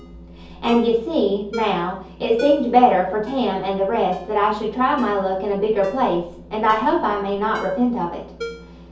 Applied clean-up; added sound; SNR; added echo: none; Ringtone; 18 dB; reverberation time 0.6 s.